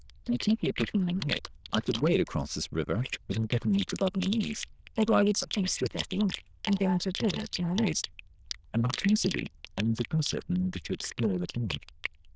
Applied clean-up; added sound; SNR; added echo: neural diffusion model UNIVERSE++.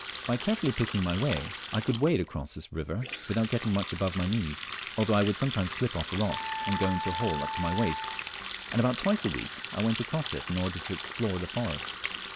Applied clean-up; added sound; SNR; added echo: none; Water tap, faucet + Wind instrument, woodwind instrument; 7 dB; none.